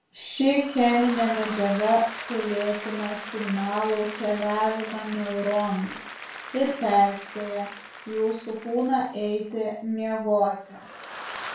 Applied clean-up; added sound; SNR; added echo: none; Applause / Crowd; 13 dB; reverberation time 0.4 s.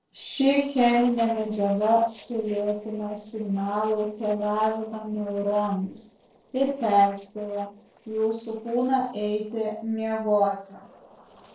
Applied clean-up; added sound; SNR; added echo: neural separator model SepFormer DNS4.